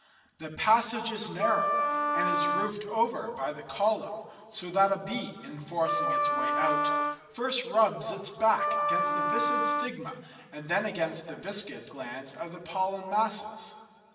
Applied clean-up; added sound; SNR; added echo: none; Wind instrument, woodwind instrument; -3 dB; reverberation time 2.3 s.